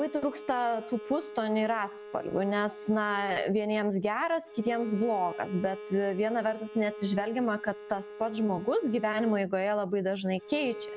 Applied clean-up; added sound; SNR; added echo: none; Bowed string instrument; 14 dB; none.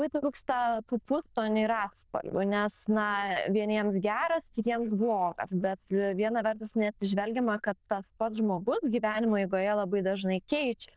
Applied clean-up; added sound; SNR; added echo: neural diffusion model UNIVERSE++.